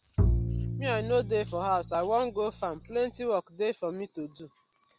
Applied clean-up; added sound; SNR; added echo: none; Bowed string instrument; 1 dB; none.